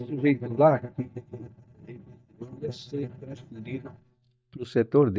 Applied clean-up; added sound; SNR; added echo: neural mask model DeepFilterNet 3.